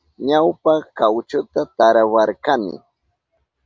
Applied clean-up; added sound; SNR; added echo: none; none; none; none.